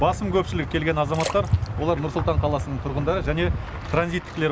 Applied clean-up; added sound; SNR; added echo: none; Splash, splatter; 15 dB; none.